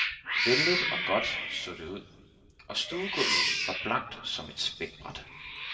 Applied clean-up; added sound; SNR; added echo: none; Cat; -2 dB; reverberation time 1.4 s.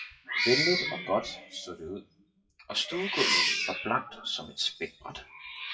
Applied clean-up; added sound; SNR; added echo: classical method WPE with log-MMSE.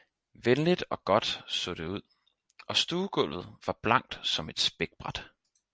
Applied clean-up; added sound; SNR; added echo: none; none; none; none.